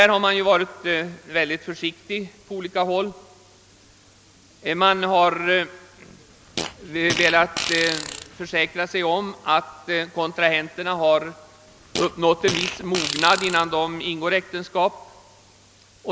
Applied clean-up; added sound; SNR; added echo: none; Fart; 7 dB; none.